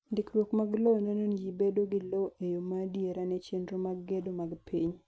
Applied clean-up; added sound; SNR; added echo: none; none; none; none.